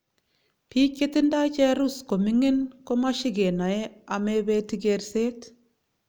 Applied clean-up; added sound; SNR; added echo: none; none; none; none.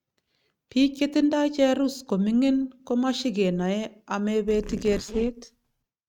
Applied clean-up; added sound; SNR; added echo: neural mask model RNNoise.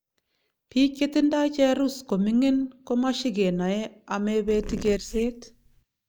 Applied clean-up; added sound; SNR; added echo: neural mask model DeepFilterNet 3.